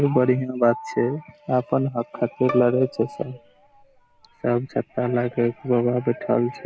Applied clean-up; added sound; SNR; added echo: none; Bowed string instrument; 15 dB; none.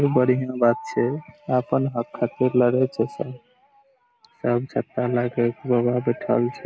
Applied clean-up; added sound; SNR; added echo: none; none; none; none.